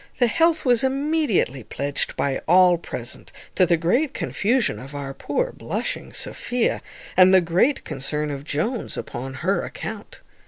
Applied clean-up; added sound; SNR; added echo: none; none; none; none.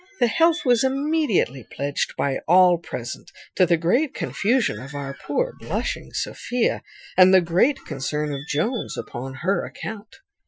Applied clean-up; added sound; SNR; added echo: classical method Wiener filter.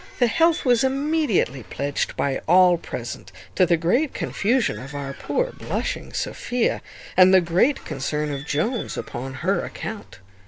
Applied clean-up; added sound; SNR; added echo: none; Squeak / Slam / Alarm / Wood; 17 dB; none.